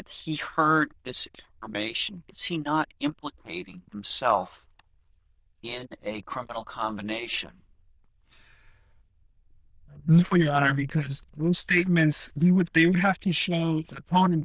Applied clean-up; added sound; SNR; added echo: neural diffusion model UNIVERSE++.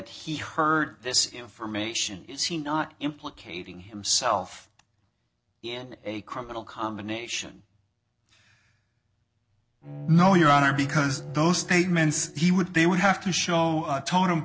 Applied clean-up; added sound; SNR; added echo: neural separator model SepFormer DNS4.